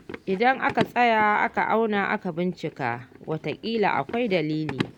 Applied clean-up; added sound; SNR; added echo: none; Run; 13 dB; none.